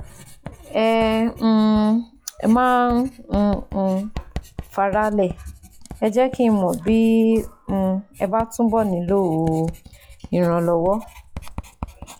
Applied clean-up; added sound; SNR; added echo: classical method log-MMSE.